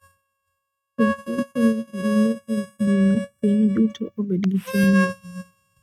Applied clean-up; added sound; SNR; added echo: neural mask model RNNoise.